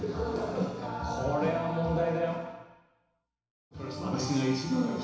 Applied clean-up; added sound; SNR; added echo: none; none; none; reverberation time 1.0 s.